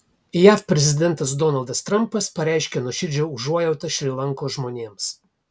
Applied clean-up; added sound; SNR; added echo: none; none; none; none.